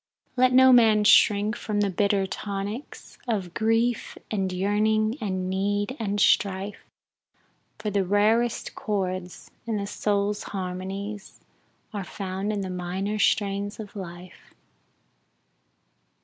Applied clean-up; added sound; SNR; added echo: none; none; none; none.